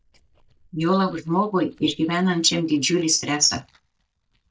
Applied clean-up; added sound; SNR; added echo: neural mask model DeepFilterNet 3.